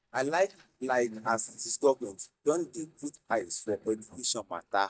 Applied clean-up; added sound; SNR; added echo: neural mask model DeepFilterNet 3.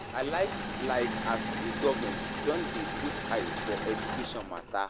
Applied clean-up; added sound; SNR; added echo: none; Engine / Mechanisms; 2 dB; none.